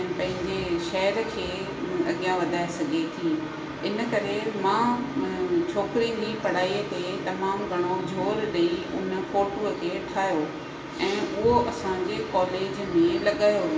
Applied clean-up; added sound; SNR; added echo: none; none; none; reverberation time 0.7 s.